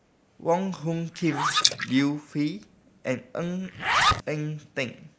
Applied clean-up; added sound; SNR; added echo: neural mask model Resemble Enhance denoiser.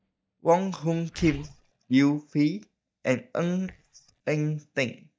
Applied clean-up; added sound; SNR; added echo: neural mask model DeepFilterNet 3.